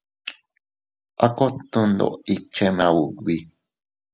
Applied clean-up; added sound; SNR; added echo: none; none; none; none.